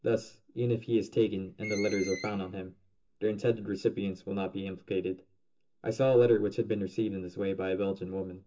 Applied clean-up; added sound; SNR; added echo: none; Screech; 14 dB; reverberation time 0.2 s.